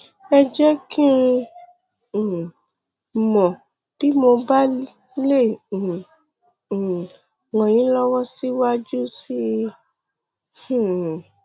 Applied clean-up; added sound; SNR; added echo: none; none; none; none.